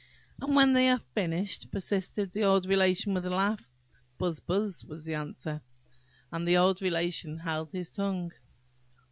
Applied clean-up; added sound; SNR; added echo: none; none; none; none.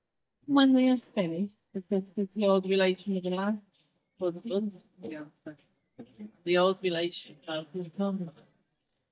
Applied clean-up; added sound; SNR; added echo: neural mask model DeepFilterNet 3.